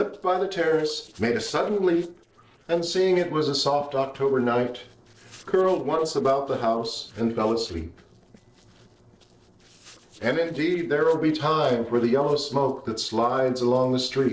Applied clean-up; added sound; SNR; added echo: neural separator model SepFormer DNS4.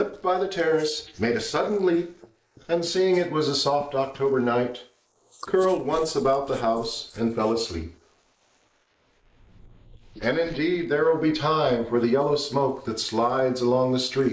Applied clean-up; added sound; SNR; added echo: neural mask model Resemble Enhance denoiser.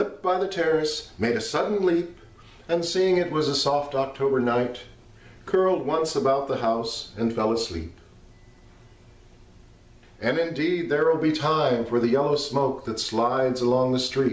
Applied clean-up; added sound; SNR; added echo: none; none; none; none.